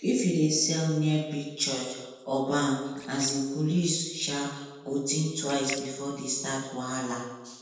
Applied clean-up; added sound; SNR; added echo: neural separator model SepFormer DNS4.